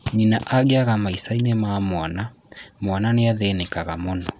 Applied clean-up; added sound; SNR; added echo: none; none; none; none.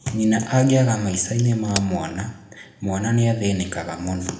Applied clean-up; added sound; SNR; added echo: none; Crack; 15 dB; reverberation time 0.7 s.